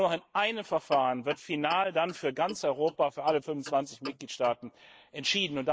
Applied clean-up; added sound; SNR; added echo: neural mask model Resemble Enhance denoiser.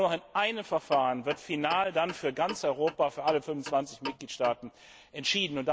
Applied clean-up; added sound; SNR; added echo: none; Clock; 14 dB; none.